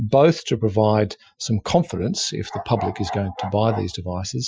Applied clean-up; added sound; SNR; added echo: classical method Wiener filter.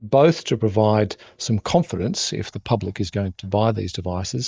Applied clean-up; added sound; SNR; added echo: neural mask model DeepFilterNet 3.